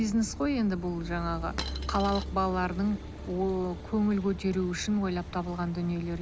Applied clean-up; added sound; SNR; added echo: none; Car passing by / Idling / Accelerating, revving, vroom + Coin (dropping); 9 dB; none.